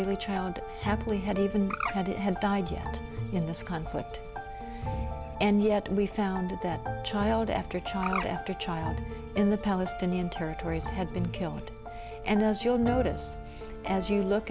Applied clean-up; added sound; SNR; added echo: none; Bird; 14 dB; none.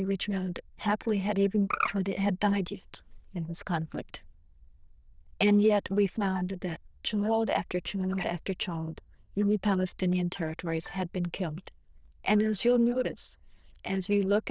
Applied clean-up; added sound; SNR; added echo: neural diffusion model UNIVERSE++.